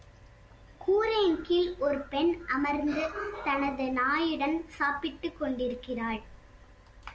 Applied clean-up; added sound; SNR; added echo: none; none; none; none.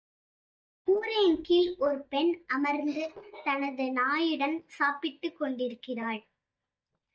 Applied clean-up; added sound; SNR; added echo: neural mask model DeepFilterNet 3.